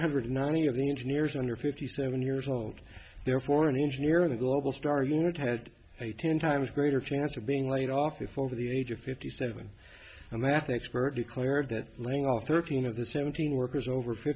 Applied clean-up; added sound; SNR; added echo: none; none; none; none.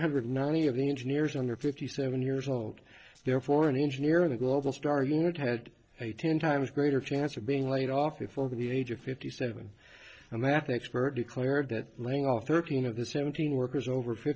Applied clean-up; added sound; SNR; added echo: neural separator model SepFormer DNS4.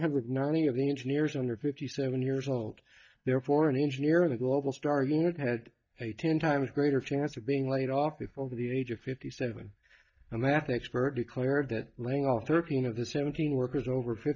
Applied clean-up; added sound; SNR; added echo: neural mask model DeepFilterNet 3.